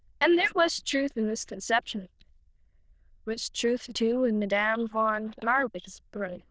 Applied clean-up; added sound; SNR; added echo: neural diffusion model UNIVERSE++.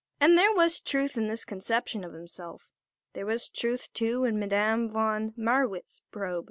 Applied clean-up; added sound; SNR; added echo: none; none; none; none.